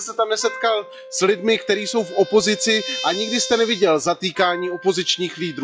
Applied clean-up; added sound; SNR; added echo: classical method log-MMSE.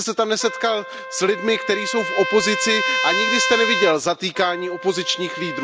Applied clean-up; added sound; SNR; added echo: none; Trumpet; 4 dB; none.